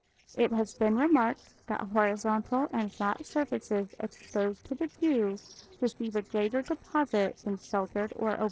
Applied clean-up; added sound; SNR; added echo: neural separator model SepFormer DNS4.